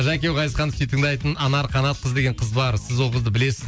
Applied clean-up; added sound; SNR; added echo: none; none; none; none.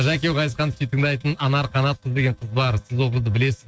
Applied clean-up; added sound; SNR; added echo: neural mask model RNNoise.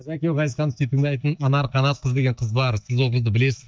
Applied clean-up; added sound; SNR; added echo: neural mask model DeepFilterNet 3.